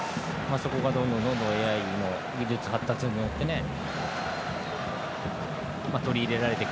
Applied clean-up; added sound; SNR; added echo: none; Drum; 14 dB; none.